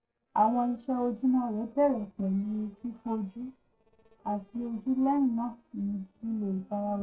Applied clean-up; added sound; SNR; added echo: neural separator model SepFormer DNS4.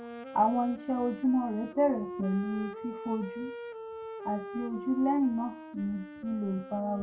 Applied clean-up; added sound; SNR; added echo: none; Wind instrument, woodwind instrument; 11 dB; reverberation time 0.2 s.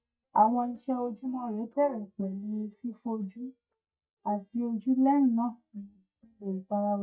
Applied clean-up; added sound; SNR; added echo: neural mask model DeepFilterNet 3.